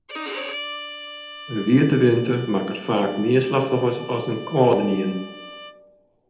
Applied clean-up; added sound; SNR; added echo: none; Bowed string instrument; 15 dB; reverberation time 0.7 s.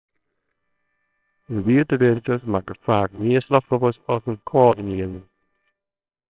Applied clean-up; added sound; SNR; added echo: neural separator model SepFormer WHAMR!.